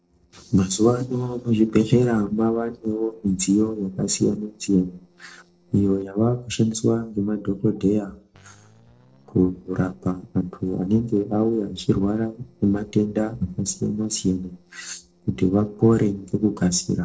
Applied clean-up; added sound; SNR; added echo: neural separator model SepFormer DNS4.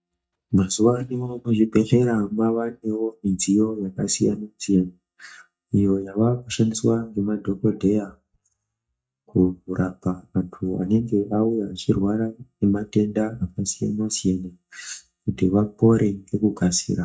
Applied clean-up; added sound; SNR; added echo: neural mask model DeepFilterNet 3.